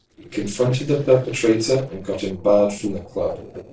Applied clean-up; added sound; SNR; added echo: neural separator model SepFormer DNS4.